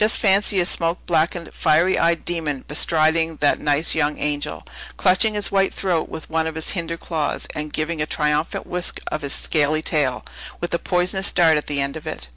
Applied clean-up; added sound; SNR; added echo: none; none; none; none.